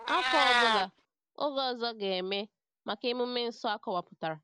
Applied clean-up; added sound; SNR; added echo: none; Meow; 1 dB; none.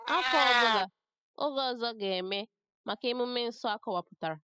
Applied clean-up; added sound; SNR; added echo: classical method spectral subtraction.